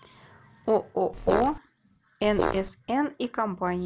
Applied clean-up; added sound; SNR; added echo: none; Fart; 0 dB; none.